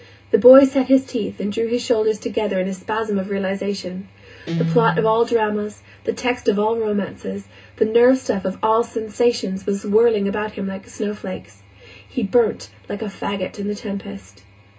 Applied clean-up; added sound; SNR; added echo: none; Guitar; 7 dB; reverberation time 0.2 s.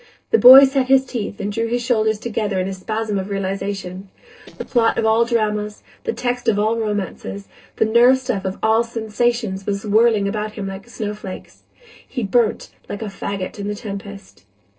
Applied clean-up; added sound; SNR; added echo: neural separator model SepFormer DNS4.